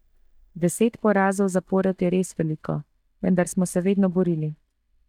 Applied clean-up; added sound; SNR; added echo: neural mask model DeepFilterNet 3.